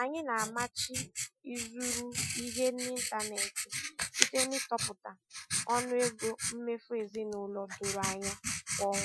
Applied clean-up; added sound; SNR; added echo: classical method Wiener filter.